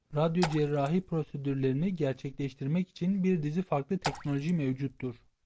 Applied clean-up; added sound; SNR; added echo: none; Raindrop / Splash, splatter; 12 dB; none.